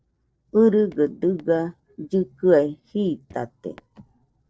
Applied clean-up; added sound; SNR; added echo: neural separator model SepFormer DNS4.